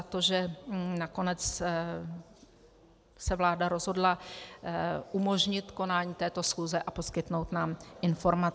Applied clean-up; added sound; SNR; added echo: none; none; none; none.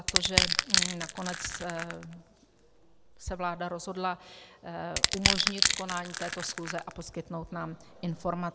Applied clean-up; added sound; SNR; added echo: none; Crushing; -5 dB; none.